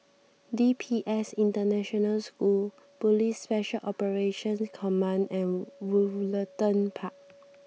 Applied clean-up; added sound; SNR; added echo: none; none; none; none.